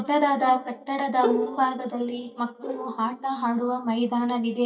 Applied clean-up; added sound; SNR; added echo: neural mask model DeepFilterNet 3.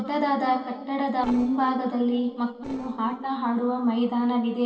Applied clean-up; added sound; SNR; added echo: neural separator model SepFormer DNS4.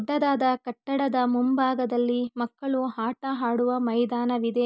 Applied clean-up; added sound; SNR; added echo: none; none; none; none.